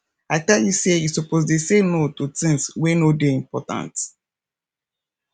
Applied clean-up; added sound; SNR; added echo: none; none; none; none.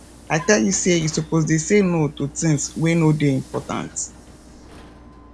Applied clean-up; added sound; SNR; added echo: none; Vehicle; 20 dB; none.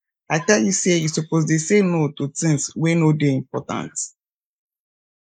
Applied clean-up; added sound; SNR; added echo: neural mask model Resemble Enhance denoiser.